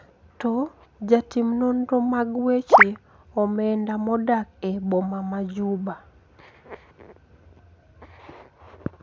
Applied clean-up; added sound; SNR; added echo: none; none; none; none.